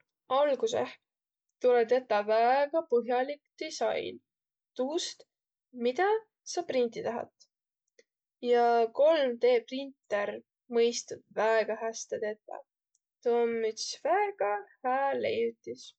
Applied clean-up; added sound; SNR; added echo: none; none; none; none.